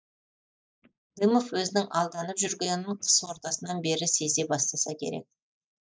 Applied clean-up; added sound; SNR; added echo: neural mask model DeepFilterNet 3.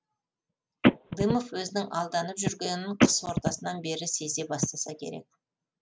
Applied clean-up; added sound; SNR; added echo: none; Telephone; -2 dB; none.